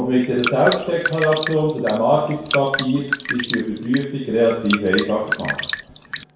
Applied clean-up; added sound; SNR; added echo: none; Drip; 7 dB; reverberation time 0.6 s.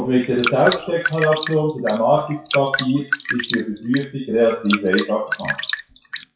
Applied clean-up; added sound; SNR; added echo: classical method WPE with log-MMSE.